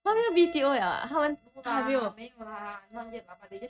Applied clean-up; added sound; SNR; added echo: neural mask model RNNoise.